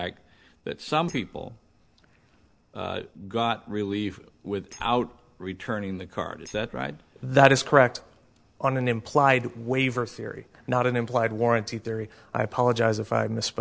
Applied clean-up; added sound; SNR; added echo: neural separator model SepFormer DNS4.